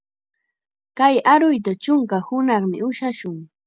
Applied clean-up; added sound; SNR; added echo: none; none; none; none.